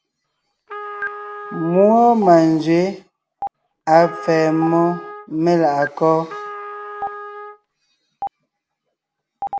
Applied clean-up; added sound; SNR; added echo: none; Stream + Trumpet; 13 dB; none.